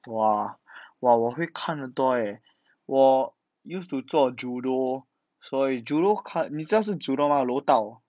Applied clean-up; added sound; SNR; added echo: none; none; none; none.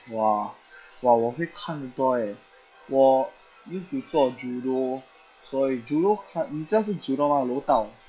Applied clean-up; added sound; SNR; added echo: classical method log-MMSE.